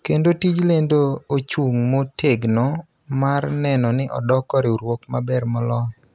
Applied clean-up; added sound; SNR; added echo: none; none; none; none.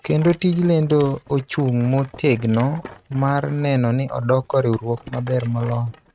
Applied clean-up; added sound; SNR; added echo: neural mask model RNNoise.